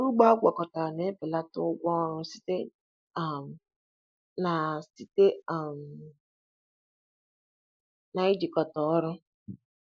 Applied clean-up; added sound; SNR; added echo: neural mask model Resemble Enhance denoiser.